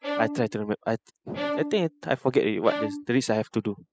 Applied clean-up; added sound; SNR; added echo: classical method spectral subtraction.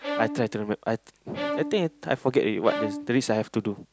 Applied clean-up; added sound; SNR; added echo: none; Bowed string instrument; 8 dB; none.